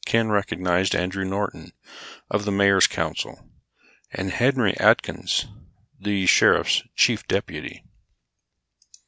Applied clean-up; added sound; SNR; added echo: none; none; none; none.